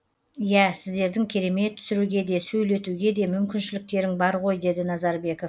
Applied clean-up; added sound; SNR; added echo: none; none; none; none.